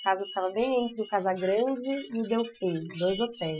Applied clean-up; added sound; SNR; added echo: classical method Wiener filter.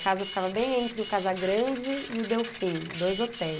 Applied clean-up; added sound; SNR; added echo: none; Printer; 12 dB; none.